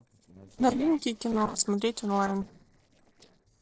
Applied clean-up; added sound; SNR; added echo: neural separator model SepFormer DNS4.